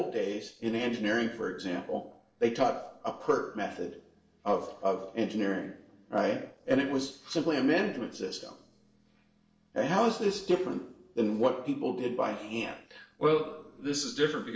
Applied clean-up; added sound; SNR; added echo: neural separator model SepFormer DNS4.